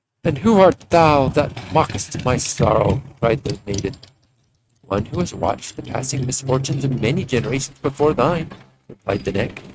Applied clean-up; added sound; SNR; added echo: neural mask model RNNoise.